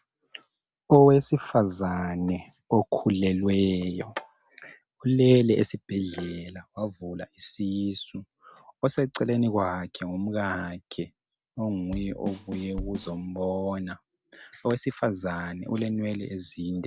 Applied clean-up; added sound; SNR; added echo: none; Bass drum / Snare drum / Drum kit; 13 dB; none.